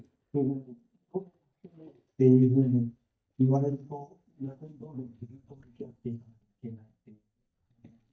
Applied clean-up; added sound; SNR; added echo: neural mask model DeepFilterNet 3.